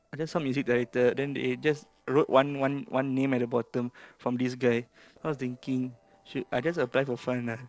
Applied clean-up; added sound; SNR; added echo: neural separator model SepFormer DNS4.